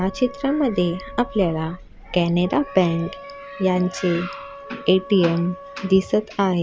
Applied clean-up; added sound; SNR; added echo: none; Thunder + Wind instrument, woodwind instrument; 17 dB; none.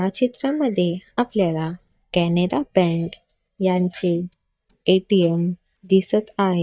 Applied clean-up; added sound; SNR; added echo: neural mask model DeepFilterNet 3.